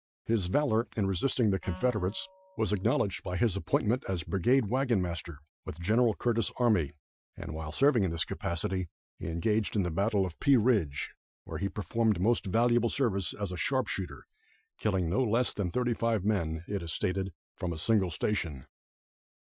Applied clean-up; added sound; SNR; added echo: classical method Wiener filter.